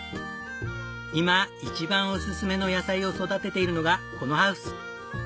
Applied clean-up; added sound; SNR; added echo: none; none; none; none.